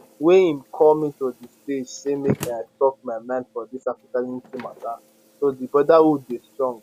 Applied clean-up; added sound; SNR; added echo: none; Slam; 17 dB; none.